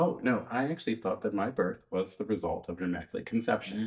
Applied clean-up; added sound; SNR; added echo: neural mask model DeepFilterNet 3.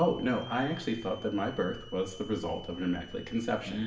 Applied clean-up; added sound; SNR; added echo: none; Hiss / Alarm; 19 dB; reverberation time 0.8 s.